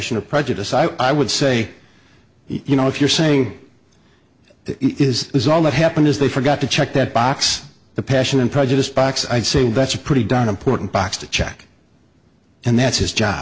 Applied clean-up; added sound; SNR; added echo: none; none; none; none.